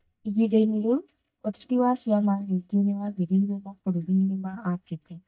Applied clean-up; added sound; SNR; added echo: neural mask model DeepFilterNet 3.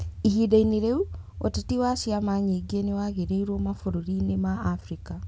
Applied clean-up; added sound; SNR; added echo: none; none; none; none.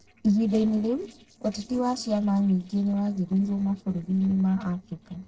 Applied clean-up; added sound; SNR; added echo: neural separator model SepFormer DNS4.